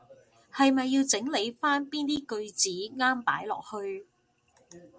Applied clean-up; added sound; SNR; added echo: none; none; none; none.